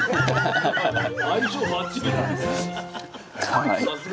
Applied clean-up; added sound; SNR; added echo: none; Telephone; 16 dB; none.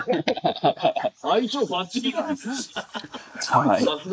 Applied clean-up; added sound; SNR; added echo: neural mask model Resemble Enhance denoiser.